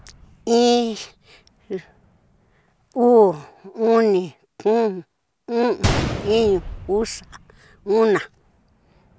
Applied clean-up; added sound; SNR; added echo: none; Gunshot, gunfire; 11 dB; none.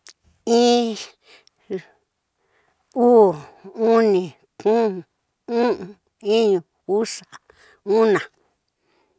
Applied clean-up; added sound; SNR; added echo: none; none; none; none.